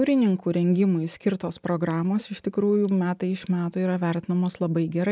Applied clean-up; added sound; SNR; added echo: none; none; none; none.